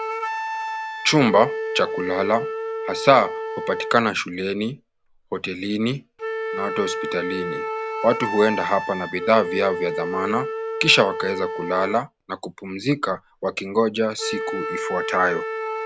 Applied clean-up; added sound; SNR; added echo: none; Wind instrument, woodwind instrument; 6 dB; none.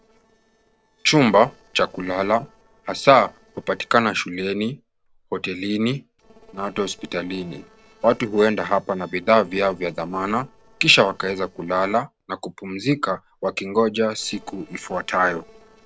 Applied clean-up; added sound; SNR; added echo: neural separator model SepFormer DNS4.